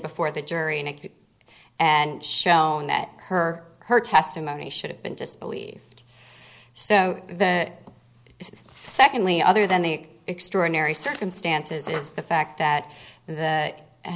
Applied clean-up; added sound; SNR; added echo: none; none; none; none.